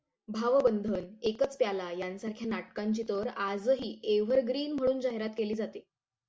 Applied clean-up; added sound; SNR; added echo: none; none; none; none.